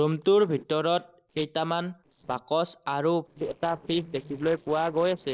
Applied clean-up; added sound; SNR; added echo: neural separator model SepFormer DNS4.